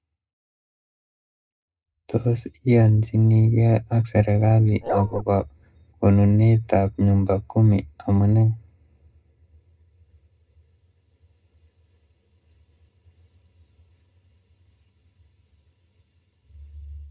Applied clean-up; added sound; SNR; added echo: neural mask model DeepFilterNet 3.